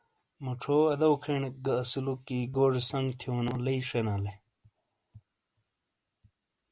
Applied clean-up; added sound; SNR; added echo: none; none; none; none.